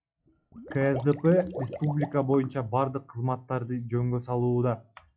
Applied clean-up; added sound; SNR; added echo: classical method log-MMSE.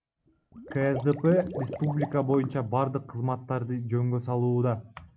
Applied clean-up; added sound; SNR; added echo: none; Water / Liquid; 13 dB; none.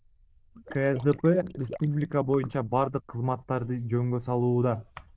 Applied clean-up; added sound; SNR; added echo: neural diffusion model UNIVERSE++.